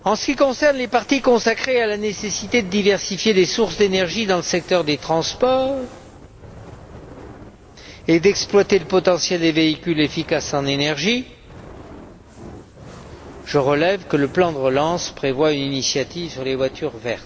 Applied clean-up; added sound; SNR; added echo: none; Fire; 20 dB; none.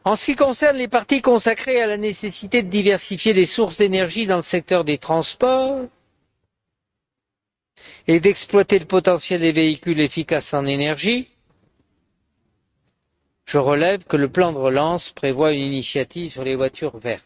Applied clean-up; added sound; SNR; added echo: neural mask model RNNoise.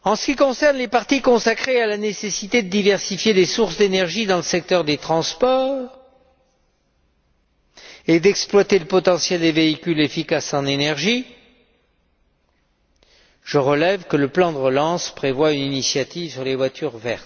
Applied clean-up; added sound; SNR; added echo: none; none; none; none.